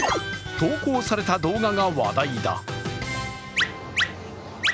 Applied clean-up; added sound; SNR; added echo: none; none; none; none.